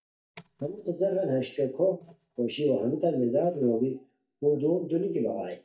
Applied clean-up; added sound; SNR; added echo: neural mask model DeepFilterNet 3.